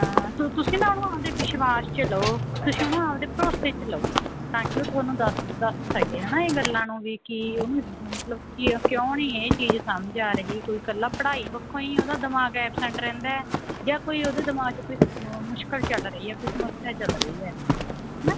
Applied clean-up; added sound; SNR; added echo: none; Walk, footsteps; 1 dB; none.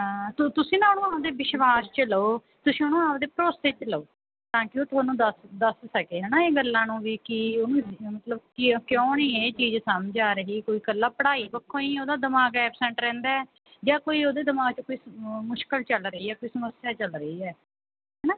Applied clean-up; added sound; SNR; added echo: none; none; none; none.